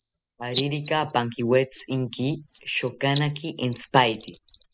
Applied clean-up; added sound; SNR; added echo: classical method spectral subtraction.